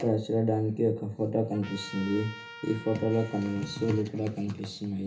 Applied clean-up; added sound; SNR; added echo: none; Trumpet; 17 dB; reverberation time 0.3 s.